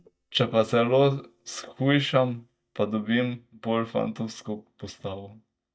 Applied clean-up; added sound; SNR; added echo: neural mask model DeepFilterNet 3.